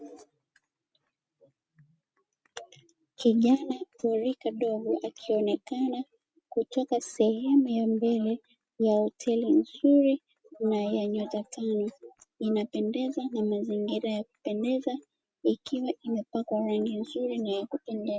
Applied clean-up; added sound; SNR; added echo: none; none; none; none.